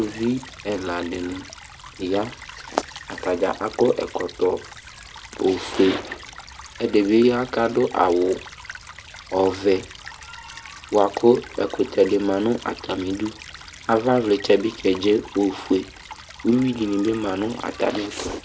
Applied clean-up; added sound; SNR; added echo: none; Stream / Trickle, dribble; 18 dB; none.